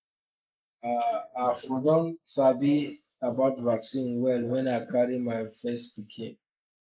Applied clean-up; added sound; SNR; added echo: neural mask model Resemble Enhance denoiser.